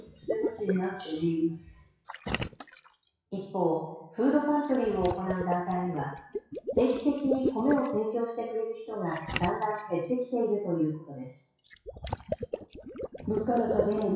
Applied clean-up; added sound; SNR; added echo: classical method WPE with log-MMSE.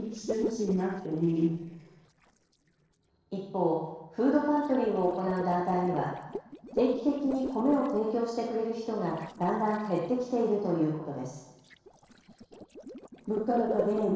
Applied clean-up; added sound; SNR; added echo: neural separator model SepFormer DNS4.